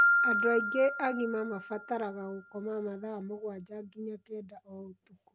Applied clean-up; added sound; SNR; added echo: none; Piano; -1 dB; none.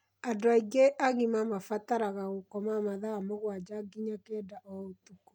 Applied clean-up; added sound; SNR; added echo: none; none; none; none.